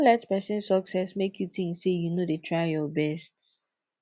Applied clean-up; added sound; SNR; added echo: none; none; none; none.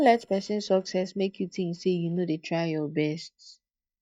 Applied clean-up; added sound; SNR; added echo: neural mask model DeepFilterNet 3.